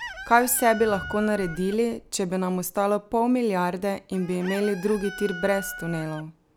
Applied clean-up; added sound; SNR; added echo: none; Chicken, rooster; 15 dB; none.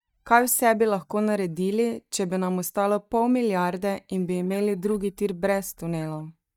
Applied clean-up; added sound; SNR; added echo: neural mask model DeepFilterNet 3.